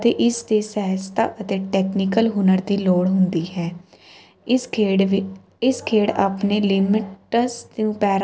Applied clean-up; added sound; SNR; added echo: none; none; none; none.